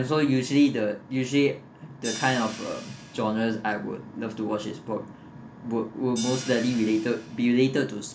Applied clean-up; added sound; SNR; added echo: none; Hi-hat; 18 dB; none.